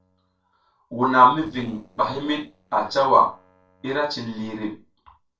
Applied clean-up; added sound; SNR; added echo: neural separator model SepFormer DNS4.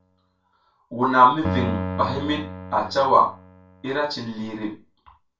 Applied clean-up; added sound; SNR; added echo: none; Keyboard (musical); 10 dB; reverberation time 0.3 s.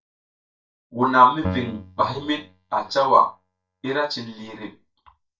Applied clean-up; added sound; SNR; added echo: neural mask model DeepFilterNet 3.